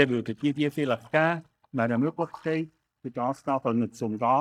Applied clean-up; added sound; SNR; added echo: neural mask model DeepFilterNet 3.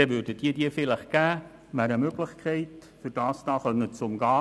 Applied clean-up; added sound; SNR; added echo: none; none; none; none.